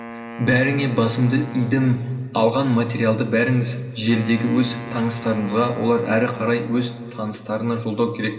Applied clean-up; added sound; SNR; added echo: none; Wind instrument, woodwind instrument; 16 dB; reverberation time 2.2 s.